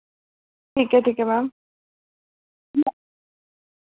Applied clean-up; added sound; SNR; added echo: none; none; none; none.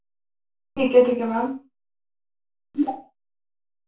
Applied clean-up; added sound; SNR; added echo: none; none; none; reverberation time 0.3 s.